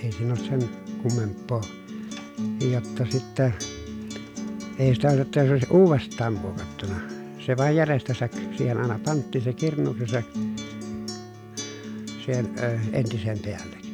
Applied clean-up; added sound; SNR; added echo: none; Acoustic guitar; 9 dB; none.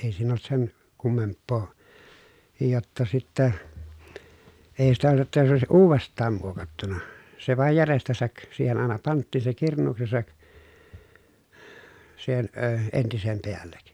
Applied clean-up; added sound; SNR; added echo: none; none; none; none.